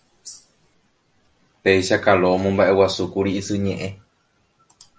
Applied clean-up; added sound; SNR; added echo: none; none; none; none.